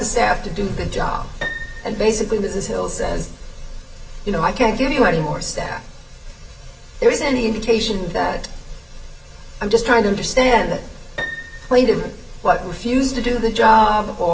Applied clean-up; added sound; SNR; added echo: none; Piano; 14 dB; reverberation time 0.6 s.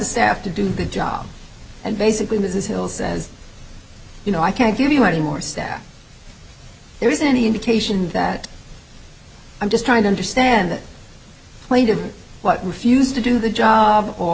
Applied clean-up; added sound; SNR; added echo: none; none; none; none.